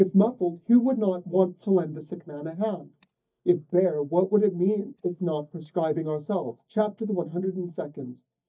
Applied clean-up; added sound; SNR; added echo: neural mask model DeepFilterNet 3.